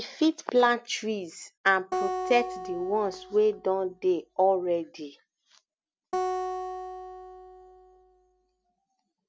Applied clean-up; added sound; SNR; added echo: none; Acoustic guitar; 7 dB; none.